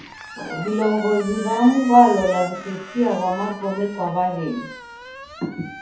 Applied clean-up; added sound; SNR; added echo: none; Squeak; 15 dB; reverberation time 0.6 s.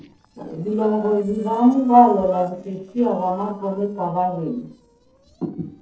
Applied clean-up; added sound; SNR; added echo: neural separator model SepFormer DNS4.